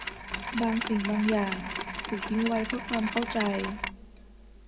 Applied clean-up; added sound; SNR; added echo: none; Mechanisms; 5 dB; reverberation time 1.4 s.